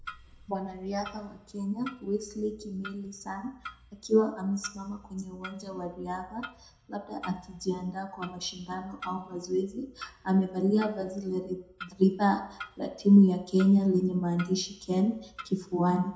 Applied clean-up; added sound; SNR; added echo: none; Clock; 20 dB; reverberation time 0.5 s.